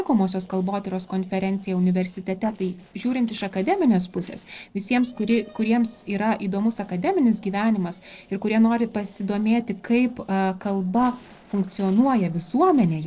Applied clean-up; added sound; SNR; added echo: neural separator model SepFormer DNS4.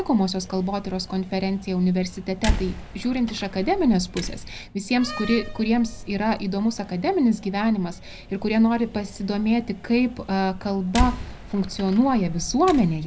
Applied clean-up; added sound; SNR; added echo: none; Slam; 10 dB; reverberation time 0.5 s.